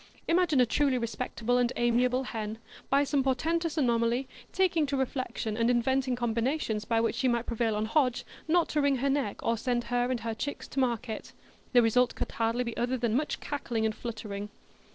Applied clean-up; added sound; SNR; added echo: neural separator model SepFormer DNS4.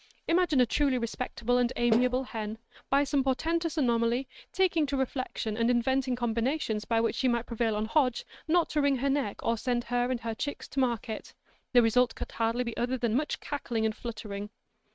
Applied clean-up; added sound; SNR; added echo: neural mask model RNNoise.